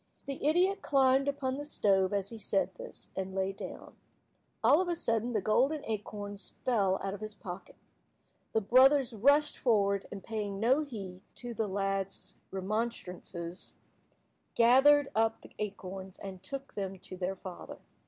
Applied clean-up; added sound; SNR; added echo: none; none; none; none.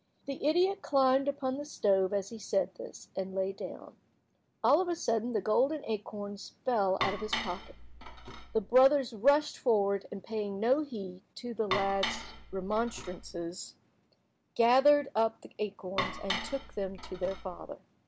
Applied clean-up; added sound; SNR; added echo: none; Dishes, pots, and pans; 7 dB; none.